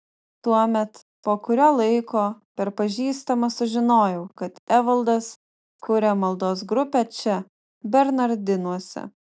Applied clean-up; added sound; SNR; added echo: none; none; none; none.